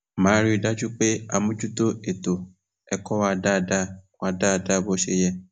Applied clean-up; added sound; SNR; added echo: none; none; none; none.